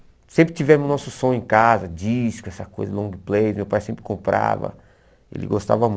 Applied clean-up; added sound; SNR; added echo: none; none; none; none.